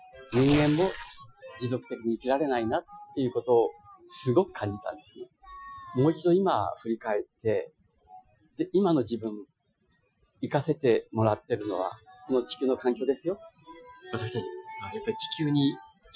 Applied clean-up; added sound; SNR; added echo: classical method Wiener filter.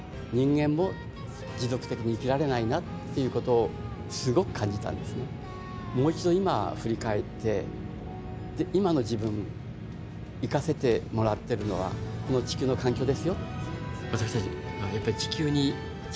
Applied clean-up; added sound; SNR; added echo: none; none; none; none.